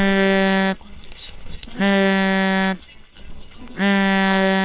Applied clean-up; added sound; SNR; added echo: neural separator model SepFormer WHAMR!.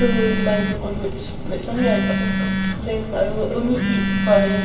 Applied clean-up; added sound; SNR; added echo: none; Telephone; 0 dB; reverberation time 1.8 s.